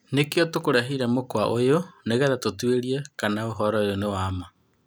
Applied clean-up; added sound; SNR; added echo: none; none; none; none.